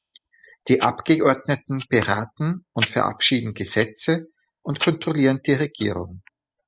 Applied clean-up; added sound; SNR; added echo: classical method spectral subtraction.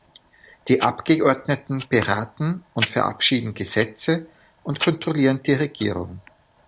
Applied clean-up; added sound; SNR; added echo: none; Tick-tock; 14 dB; none.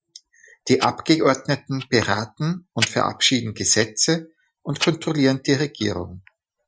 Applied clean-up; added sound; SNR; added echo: classical method Wiener filter.